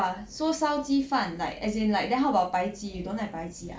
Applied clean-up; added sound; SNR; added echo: none; none; none; none.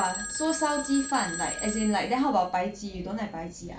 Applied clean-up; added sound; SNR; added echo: none; Telephone; 8 dB; none.